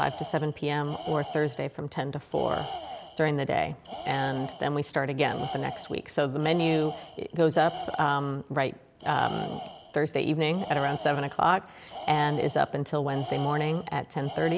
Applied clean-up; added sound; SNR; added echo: none; Tools; 12 dB; none.